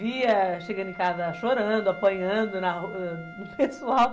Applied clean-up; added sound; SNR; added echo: none; Wind instrument, woodwind instrument; 17 dB; none.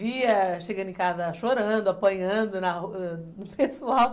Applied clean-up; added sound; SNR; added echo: none; none; none; none.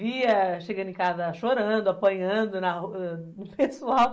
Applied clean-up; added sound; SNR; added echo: neural mask model Resemble Enhance denoiser.